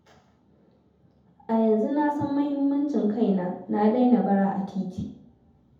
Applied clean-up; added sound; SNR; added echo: none; none; none; reverberation time 0.8 s.